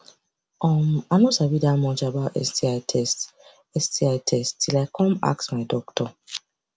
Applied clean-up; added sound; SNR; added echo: none; none; none; none.